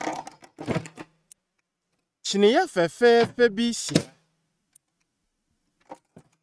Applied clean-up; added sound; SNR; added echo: neural mask model RNNoise.